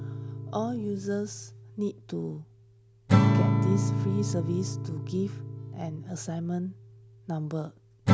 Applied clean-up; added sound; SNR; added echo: none; Acoustic guitar / Strum; -5 dB; none.